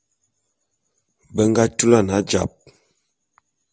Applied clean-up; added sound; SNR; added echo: none; none; none; none.